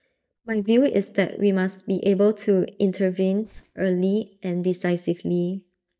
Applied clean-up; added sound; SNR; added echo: neural mask model DeepFilterNet 3.